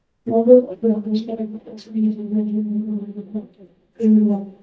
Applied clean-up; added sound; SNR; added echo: neural mask model DeepFilterNet 3.